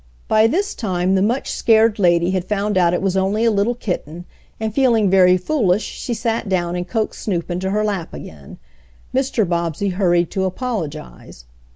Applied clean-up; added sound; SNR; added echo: none; none; none; none.